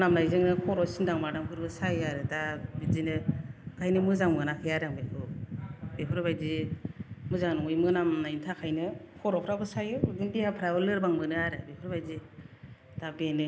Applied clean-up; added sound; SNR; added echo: none; none; none; none.